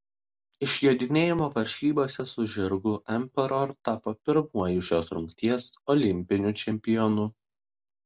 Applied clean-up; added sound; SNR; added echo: none; none; none; none.